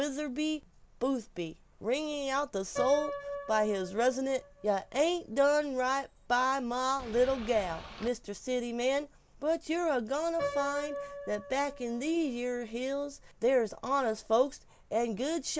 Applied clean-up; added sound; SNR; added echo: none; Boat, Water vehicle + Piano; 13 dB; none.